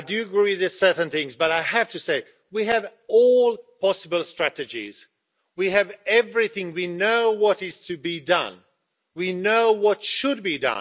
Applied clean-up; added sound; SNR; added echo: none; none; none; none.